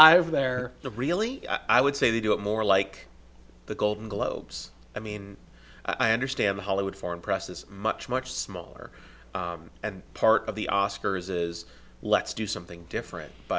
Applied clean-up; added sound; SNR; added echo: none; none; none; none.